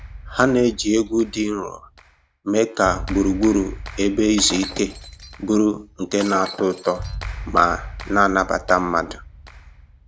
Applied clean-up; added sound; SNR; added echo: none; Shatter + Clapping; 13 dB; none.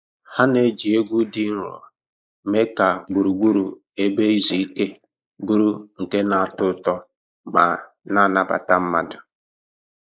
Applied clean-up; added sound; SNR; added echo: neural mask model Resemble Enhance denoiser.